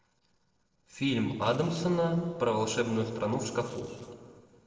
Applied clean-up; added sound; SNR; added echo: neural separator model SepFormer DNS4.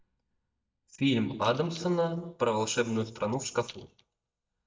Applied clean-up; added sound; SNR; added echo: neural mask model DeepFilterNet 3.